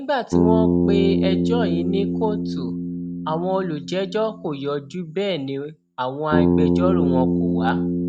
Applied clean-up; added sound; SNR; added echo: none; Bass guitar; -4 dB; none.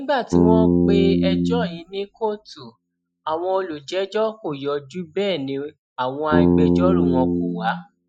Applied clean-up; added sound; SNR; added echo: classical method Wiener filter.